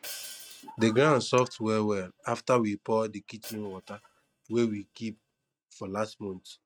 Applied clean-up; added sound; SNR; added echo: neural mask model RNNoise.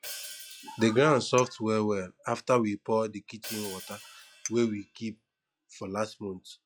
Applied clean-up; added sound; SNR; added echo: classical method log-MMSE.